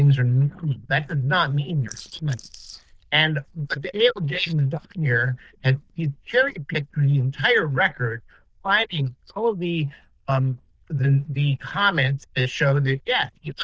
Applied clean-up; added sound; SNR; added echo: neural diffusion model UNIVERSE++.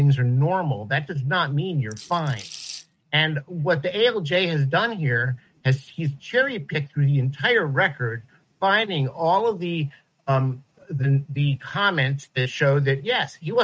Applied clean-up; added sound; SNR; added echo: neural mask model RNNoise.